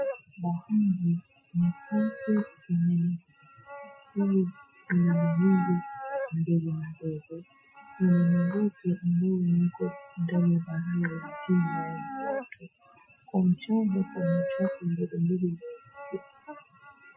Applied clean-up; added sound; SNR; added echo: classical method Wiener filter.